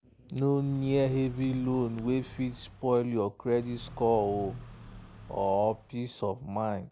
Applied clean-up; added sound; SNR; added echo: none; Car; 17 dB; none.